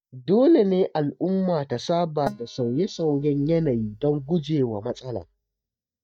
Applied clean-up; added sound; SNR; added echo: neural mask model DeepFilterNet 3.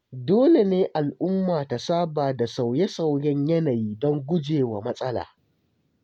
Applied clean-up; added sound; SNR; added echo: none; none; none; none.